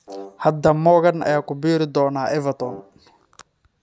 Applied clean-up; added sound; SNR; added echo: none; Brass instrument; 20 dB; none.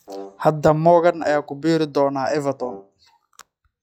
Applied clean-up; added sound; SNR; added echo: classical method log-MMSE.